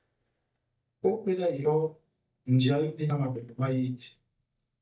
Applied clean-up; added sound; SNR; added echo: neural mask model DeepFilterNet 3.